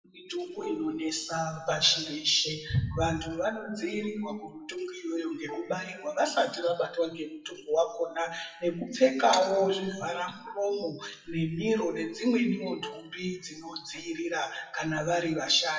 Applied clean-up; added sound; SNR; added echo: classical method WPE with log-MMSE.